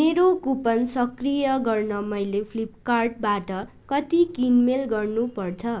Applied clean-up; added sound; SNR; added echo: none; none; none; none.